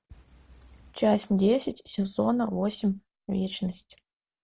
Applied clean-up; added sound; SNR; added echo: none; none; none; none.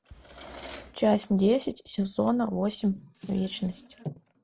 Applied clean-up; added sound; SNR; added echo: none; Drawer open or close; 18 dB; none.